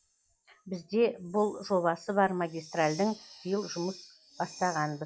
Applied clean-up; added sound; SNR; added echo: classical method log-MMSE.